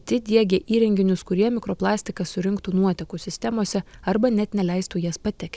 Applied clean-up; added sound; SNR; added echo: none; none; none; none.